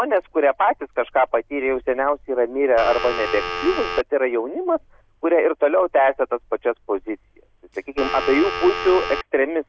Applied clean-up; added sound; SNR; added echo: none; Telephone; 5 dB; none.